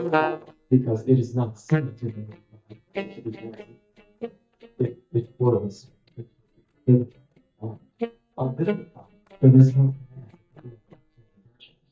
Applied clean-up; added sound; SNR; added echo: neural mask model DeepFilterNet 3.